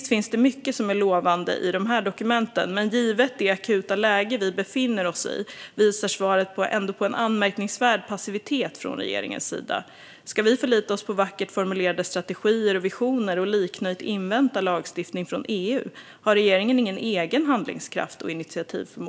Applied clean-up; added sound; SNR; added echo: none; none; none; none.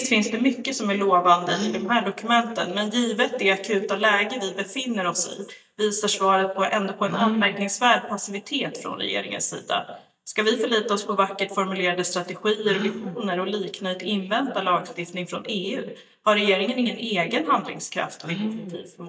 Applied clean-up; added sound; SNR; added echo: neural mask model DeepFilterNet 3.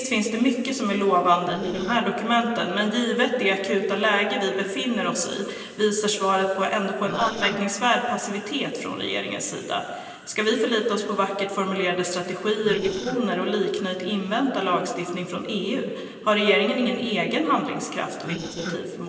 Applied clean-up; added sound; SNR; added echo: neural separator model SepFormer DNS4.